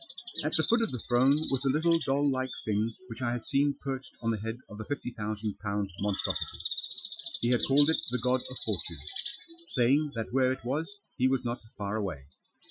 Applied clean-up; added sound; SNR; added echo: classical method Wiener filter.